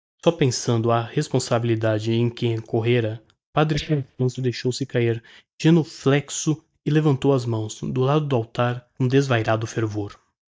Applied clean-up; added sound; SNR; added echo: neural mask model DeepFilterNet 3.